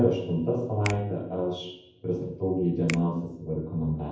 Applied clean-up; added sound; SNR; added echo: none; Finger snapping; 17 dB; reverberation time 0.9 s.